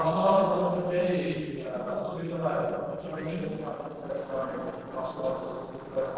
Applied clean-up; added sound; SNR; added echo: neural separator model SepFormer DNS4.